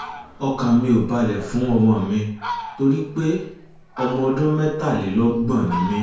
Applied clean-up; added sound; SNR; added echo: none; Fowl; 14 dB; reverberation time 0.5 s.